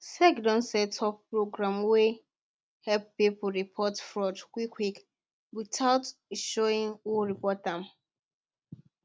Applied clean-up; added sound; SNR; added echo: none; none; none; none.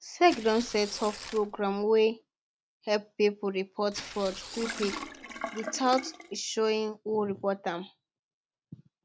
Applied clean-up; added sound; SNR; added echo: none; Tearing + Sink (filling or washing); 12 dB; none.